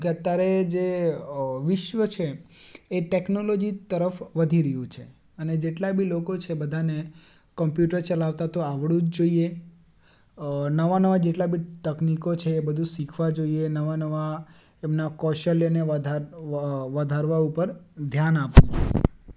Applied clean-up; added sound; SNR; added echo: none; none; none; none.